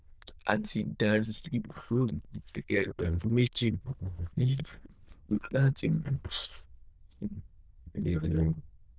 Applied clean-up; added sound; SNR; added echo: neural diffusion model UNIVERSE++.